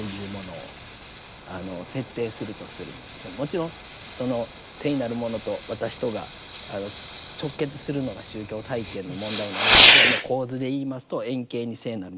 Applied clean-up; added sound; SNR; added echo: none; Fireworks; -4 dB; none.